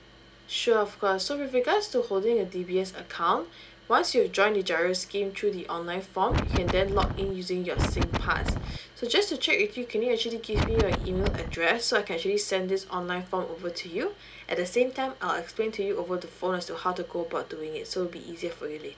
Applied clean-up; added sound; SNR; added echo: none; Wind; 0 dB; none.